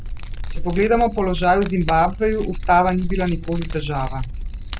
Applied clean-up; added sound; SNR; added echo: none; Keys jangling; 6 dB; none.